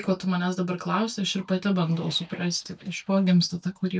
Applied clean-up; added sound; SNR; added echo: neural mask model DeepFilterNet 3.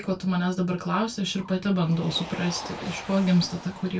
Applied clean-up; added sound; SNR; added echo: none; Motor vehicle (road); 15 dB; reverberation time 0.1 s.